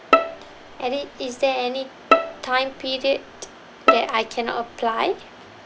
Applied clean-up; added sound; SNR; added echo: none; Bowed string instrument; -1 dB; none.